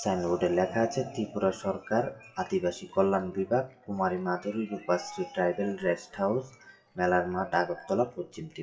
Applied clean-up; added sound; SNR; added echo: classical method WPE with log-MMSE.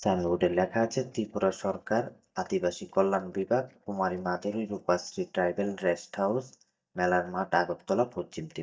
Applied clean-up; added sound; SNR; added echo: neural mask model DeepFilterNet 3.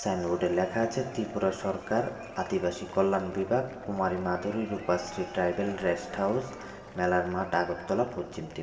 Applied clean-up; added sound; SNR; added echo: none; Applause / Crowd / Cheering; 17 dB; reverberation time 2.2 s.